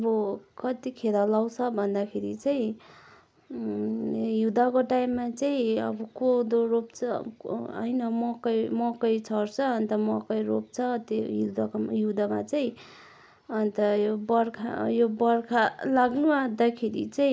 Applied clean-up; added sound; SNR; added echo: none; none; none; none.